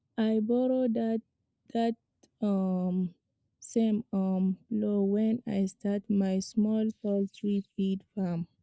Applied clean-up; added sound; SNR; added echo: neural mask model Resemble Enhance denoiser.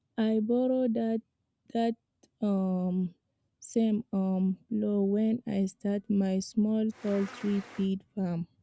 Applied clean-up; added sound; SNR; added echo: none; Insect; 18 dB; none.